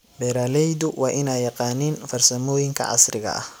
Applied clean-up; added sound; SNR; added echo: none; none; none; none.